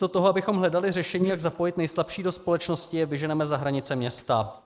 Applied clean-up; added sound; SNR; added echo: neural mask model Resemble Enhance denoiser.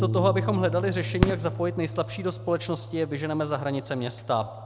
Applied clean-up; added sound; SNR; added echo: none; Fireworks + Bass guitar; 4 dB; none.